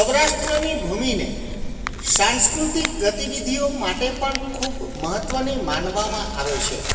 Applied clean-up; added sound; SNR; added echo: none; Tearing; 7 dB; reverberation time 2.5 s.